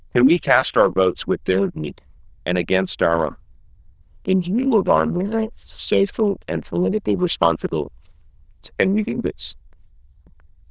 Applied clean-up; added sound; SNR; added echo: neural diffusion model UNIVERSE++.